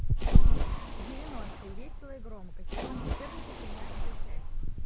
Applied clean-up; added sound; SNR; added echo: none; Splash, splatter; 13 dB; none.